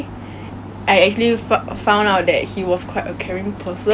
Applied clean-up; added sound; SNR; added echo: none; none; none; none.